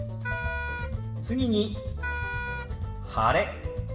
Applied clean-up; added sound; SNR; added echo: none; Wind instrument, woodwind instrument; 7 dB; reverberation time 0.8 s.